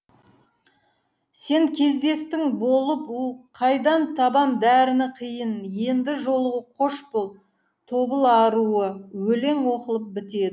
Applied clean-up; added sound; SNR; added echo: none; none; none; none.